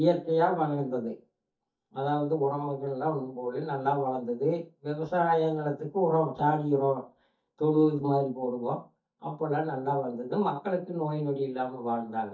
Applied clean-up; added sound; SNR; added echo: neural mask model DeepFilterNet 3.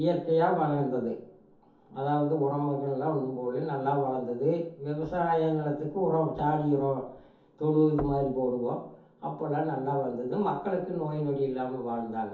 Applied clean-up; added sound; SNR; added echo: none; Knock / Wood; 16 dB; reverberation time 0.5 s.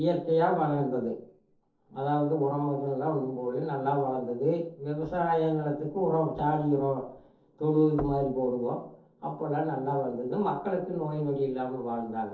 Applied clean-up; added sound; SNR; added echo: neural separator model SepFormer DNS4.